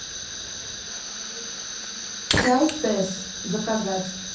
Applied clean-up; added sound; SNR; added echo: none; Fire; 3 dB; reverberation time 0.5 s.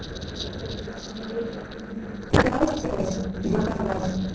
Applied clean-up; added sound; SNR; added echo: neural separator model SepFormer DNS4.